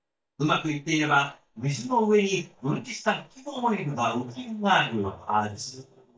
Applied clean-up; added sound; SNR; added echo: neural mask model DeepFilterNet 3.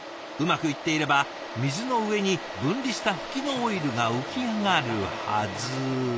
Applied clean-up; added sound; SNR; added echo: none; none; none; none.